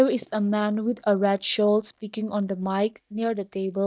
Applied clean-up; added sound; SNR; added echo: neural mask model DeepFilterNet 3.